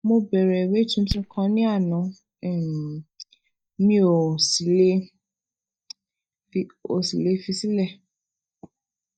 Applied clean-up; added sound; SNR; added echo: neural mask model DeepFilterNet 3.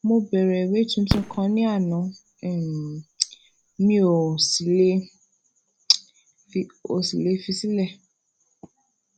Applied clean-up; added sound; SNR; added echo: none; Fireworks; 11 dB; none.